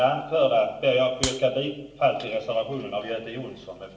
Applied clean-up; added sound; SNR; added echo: none; Clapping; 8 dB; reverberation time 0.9 s.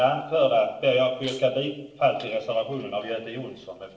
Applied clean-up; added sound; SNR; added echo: neural separator model SepFormer DNS4.